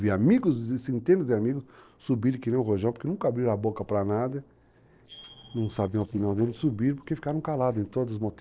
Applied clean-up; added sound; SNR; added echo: neural separator model SepFormer DNS4.